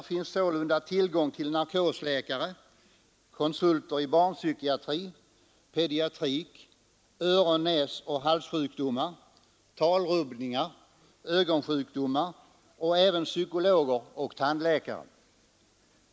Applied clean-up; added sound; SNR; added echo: none; none; none; none.